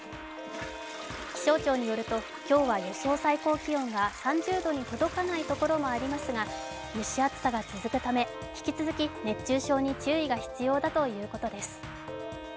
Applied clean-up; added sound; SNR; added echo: none; Toilet flush + Bowed string instrument; 14 dB; none.